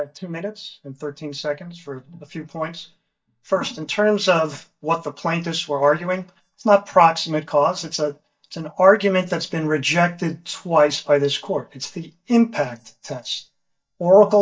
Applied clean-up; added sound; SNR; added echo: neural mask model DeepFilterNet 3.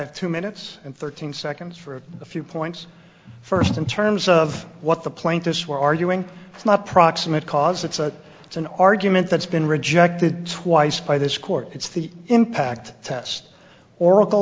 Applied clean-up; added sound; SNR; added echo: none; none; none; none.